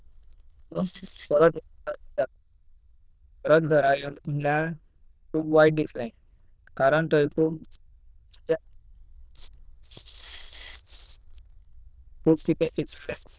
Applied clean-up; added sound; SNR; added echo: neural diffusion model UNIVERSE++.